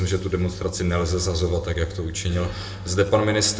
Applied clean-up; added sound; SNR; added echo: none; Organ; 12 dB; reverberation time 1.3 s.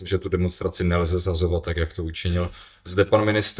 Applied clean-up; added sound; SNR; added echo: neural mask model DeepFilterNet 3.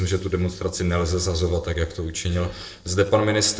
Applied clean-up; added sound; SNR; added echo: neural separator model SepFormer DNS4.